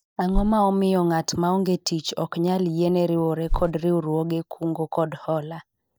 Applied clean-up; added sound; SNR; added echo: neural mask model DeepFilterNet 3.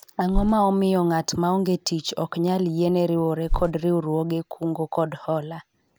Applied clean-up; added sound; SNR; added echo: none; Bird; 9 dB; none.